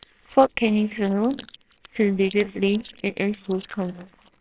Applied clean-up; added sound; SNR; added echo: neural separator model SepFormer WHAMR!.